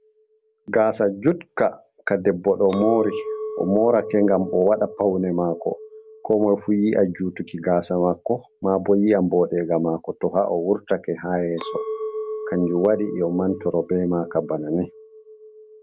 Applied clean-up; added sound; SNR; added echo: none; Chink, clink; 14 dB; none.